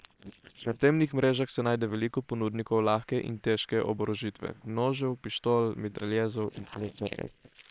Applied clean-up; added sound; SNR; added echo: neural separator model SepFormer WHAM!.